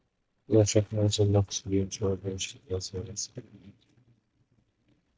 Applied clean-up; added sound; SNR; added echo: neural mask model DeepFilterNet 3.